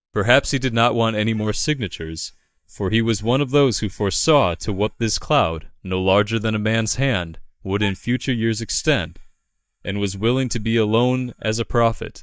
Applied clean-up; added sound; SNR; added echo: neural mask model DeepFilterNet 3.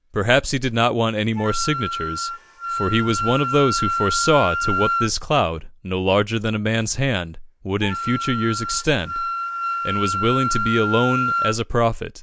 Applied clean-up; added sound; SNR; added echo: none; Wind instrument, woodwind instrument; 5 dB; none.